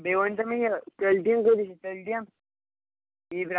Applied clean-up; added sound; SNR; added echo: none; none; none; none.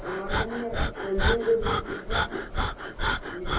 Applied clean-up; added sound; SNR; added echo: none; Breathing; -3 dB; reverberation time 1.0 s.